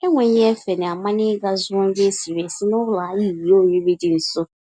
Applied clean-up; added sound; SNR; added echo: none; none; none; none.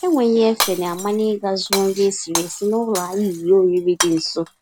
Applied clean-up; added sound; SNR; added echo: none; Shatter; 10 dB; none.